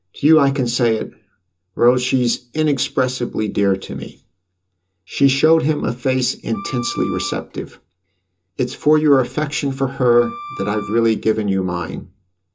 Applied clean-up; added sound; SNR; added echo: none; Wind instrument, woodwind instrument; 14 dB; reverberation time 0.2 s.